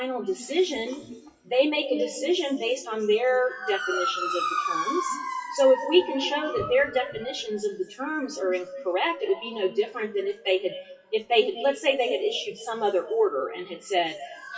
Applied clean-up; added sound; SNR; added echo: classical method WPE with log-MMSE.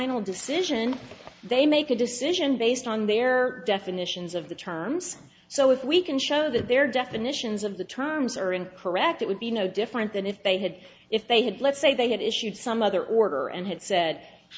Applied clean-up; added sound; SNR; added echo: none; none; none; none.